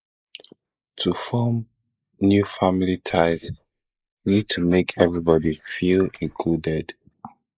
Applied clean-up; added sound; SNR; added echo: neural mask model Resemble Enhance denoiser.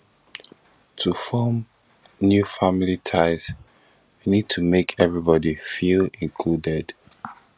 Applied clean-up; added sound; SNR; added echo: none; none; none; none.